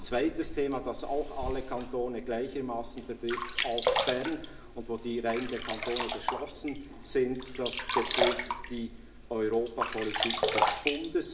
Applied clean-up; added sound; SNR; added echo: none; Sink (filling or washing); 0 dB; reverberation time 0.6 s.